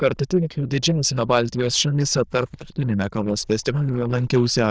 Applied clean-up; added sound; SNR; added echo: neural diffusion model UNIVERSE++.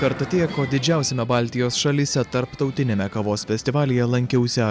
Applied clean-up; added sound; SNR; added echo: none; none; none; none.